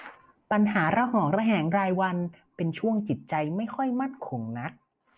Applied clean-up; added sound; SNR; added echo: none; none; none; none.